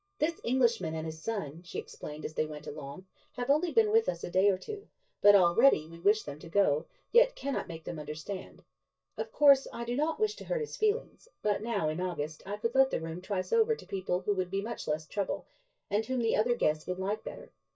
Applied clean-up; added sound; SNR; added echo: neural mask model DeepFilterNet 3.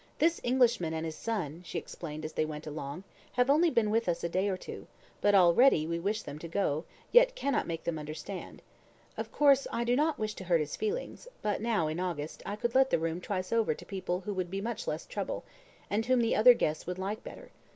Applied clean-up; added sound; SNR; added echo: none; none; none; none.